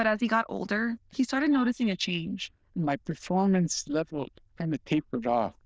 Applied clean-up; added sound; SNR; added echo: neural diffusion model UNIVERSE++.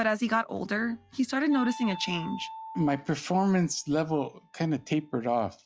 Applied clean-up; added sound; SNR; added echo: classical method log-MMSE.